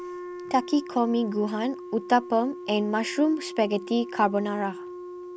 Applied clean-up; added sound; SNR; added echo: none; Wind instrument, woodwind instrument; 12 dB; none.